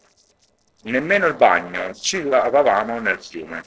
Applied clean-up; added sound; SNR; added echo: neural separator model SepFormer DNS4.